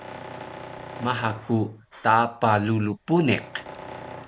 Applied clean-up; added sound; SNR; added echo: none; Tools; 15 dB; none.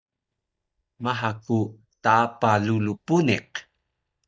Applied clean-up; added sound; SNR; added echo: neural mask model DeepFilterNet 3.